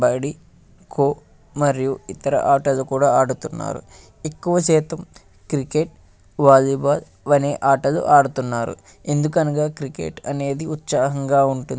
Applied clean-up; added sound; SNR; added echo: none; none; none; none.